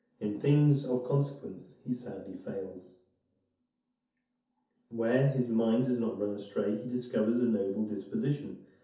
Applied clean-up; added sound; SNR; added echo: none; none; none; reverberation time 0.5 s.